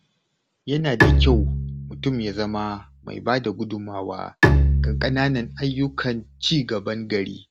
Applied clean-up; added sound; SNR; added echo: none; Bowed string instrument; -2 dB; none.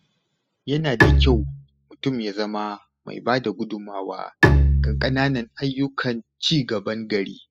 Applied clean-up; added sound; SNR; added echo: classical method spectral subtraction.